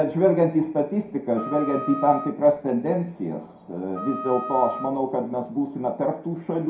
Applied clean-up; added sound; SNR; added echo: none; Wind instrument, woodwind instrument; 11 dB; reverberation time 0.5 s.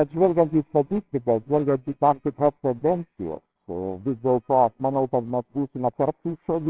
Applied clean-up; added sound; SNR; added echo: neural separator model SepFormer WHAMR!.